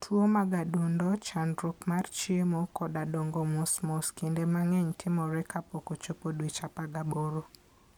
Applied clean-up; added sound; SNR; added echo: none; none; none; none.